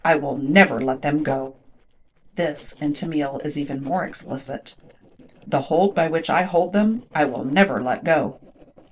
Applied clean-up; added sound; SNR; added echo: neural separator model SepFormer DNS4.